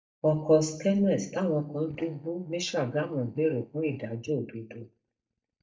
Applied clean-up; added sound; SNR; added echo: neural mask model DeepFilterNet 3.